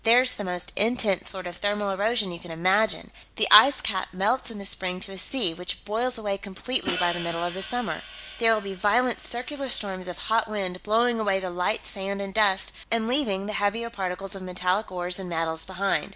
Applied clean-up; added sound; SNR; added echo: none; Hi-hat; 9 dB; none.